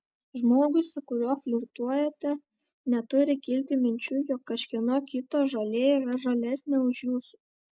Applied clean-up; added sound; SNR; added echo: none; none; none; none.